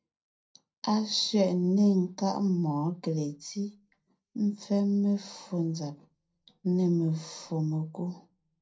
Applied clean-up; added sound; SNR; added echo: none; none; none; reverberation time 0.2 s.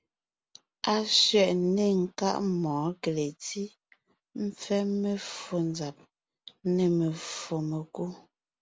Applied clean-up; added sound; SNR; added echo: none; none; none; none.